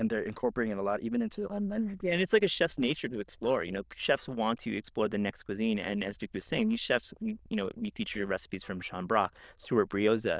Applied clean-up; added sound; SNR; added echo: neural diffusion model UNIVERSE++.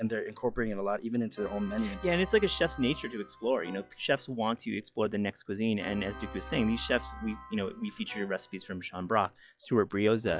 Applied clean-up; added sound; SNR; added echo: classical method log-MMSE.